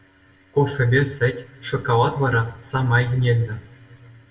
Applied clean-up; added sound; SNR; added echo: none; none; none; reverberation time 0.5 s.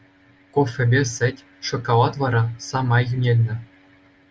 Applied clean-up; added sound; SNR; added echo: none; none; none; none.